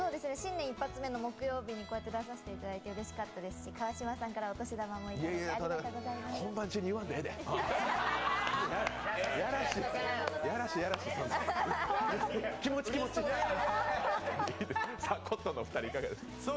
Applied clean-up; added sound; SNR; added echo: none; none; none; none.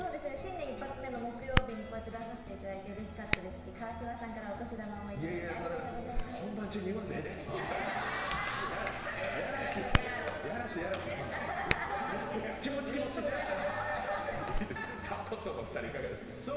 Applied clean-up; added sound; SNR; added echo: none; Hands; 3 dB; reverberation time 1.6 s.